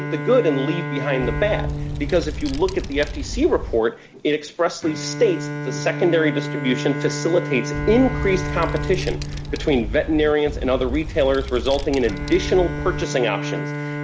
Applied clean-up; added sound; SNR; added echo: none; Bowed string instrument + Wind; 5 dB; none.